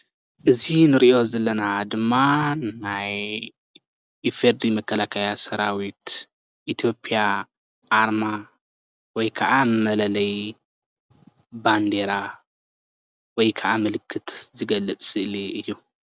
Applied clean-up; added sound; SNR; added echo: none; none; none; none.